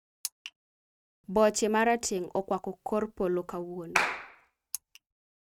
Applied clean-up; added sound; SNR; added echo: neural mask model RNNoise.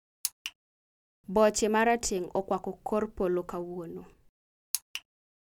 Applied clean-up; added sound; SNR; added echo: none; none; none; none.